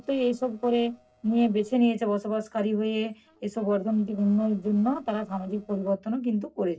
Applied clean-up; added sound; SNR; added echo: neural separator model SepFormer DNS4.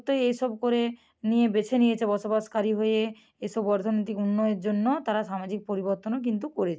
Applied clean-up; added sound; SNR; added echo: none; none; none; none.